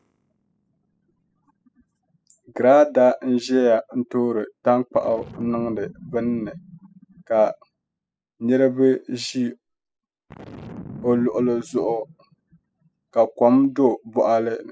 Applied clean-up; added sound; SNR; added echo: classical method spectral subtraction.